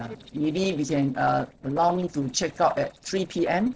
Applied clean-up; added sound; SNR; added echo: neural separator model SepFormer DNS4.